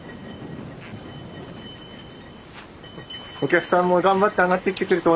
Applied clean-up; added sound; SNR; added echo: none; none; none; none.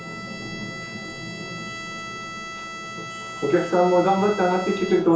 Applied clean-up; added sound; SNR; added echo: none; Bowed string instrument; 11 dB; reverberation time 0.6 s.